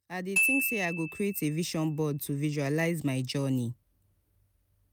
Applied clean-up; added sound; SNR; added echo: none; Glockenspiel; 4 dB; none.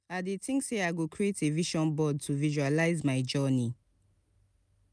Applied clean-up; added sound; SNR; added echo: none; none; none; none.